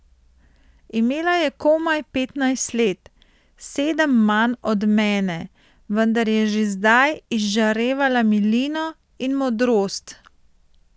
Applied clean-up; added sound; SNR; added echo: none; none; none; none.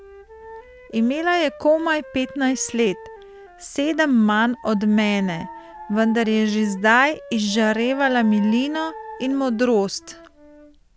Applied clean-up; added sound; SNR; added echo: none; Dog + Wind instrument, woodwind instrument; 19 dB; none.